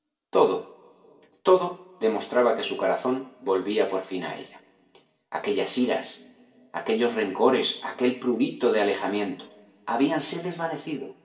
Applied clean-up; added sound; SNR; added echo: none; none; none; reverberation time 2.9 s.